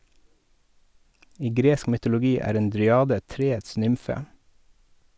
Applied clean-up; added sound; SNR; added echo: none; none; none; none.